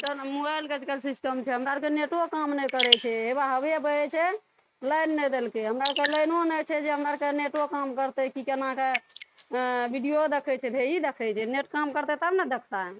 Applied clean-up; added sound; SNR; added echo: neural mask model RNNoise.